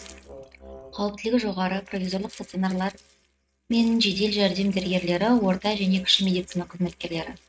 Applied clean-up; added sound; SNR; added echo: neural mask model RNNoise.